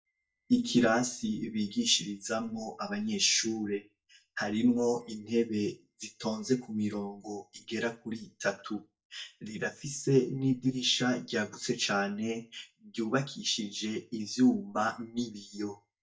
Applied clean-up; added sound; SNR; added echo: neural mask model DeepFilterNet 3.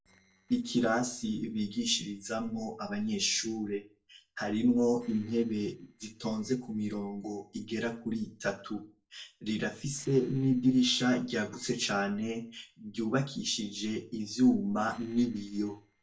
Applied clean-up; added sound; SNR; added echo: neural separator model SepFormer DNS4.